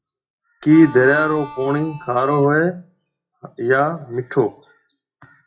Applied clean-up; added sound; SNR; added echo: classical method WPE with log-MMSE.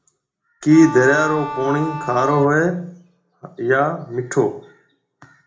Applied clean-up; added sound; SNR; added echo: none; Bowed string instrument; 9 dB; reverberation time 0.4 s.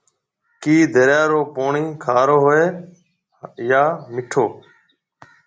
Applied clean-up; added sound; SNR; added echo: none; none; none; none.